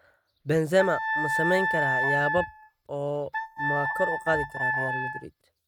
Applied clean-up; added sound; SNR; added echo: neural mask model RNNoise.